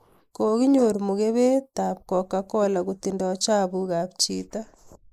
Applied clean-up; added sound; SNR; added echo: neural mask model Resemble Enhance denoiser.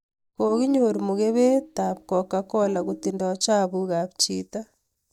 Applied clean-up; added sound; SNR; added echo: neural mask model DeepFilterNet 3.